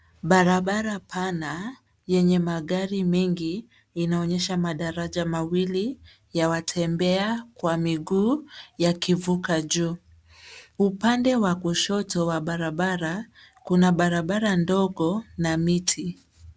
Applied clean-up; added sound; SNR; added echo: none; none; none; none.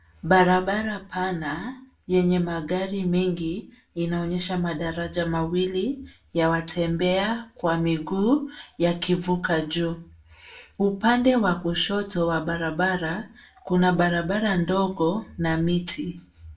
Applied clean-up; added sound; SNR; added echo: none; none; none; reverberation time 0.3 s.